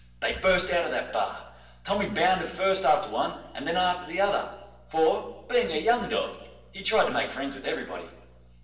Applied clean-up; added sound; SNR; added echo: none; none; none; reverberation time 0.7 s.